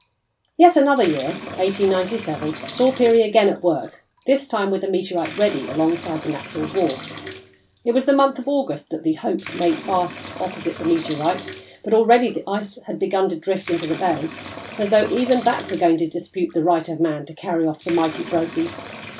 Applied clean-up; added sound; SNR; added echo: none; Bathtub (filling or washing) / Liquid; 16 dB; none.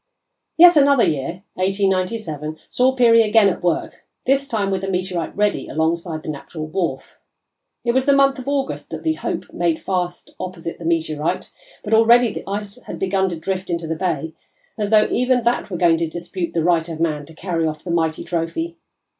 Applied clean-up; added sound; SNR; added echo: none; none; none; none.